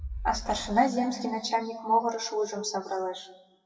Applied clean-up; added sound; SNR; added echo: classical method WPE with log-MMSE.